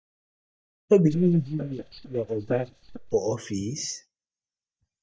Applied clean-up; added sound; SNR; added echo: neural mask model DeepFilterNet 3.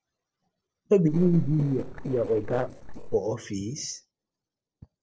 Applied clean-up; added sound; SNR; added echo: neural separator model SepFormer DNS4.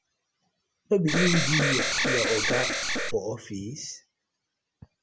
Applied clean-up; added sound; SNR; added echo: none; Alarm; -4 dB; none.